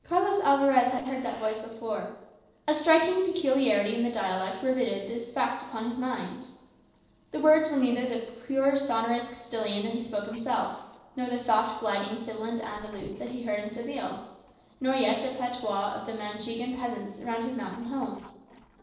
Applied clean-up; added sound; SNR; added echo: neural separator model SepFormer DNS4.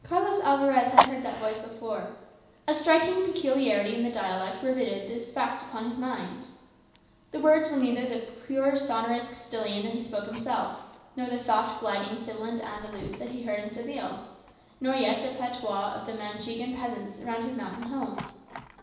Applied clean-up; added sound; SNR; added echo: none; Fire; 9 dB; reverberation time 0.9 s.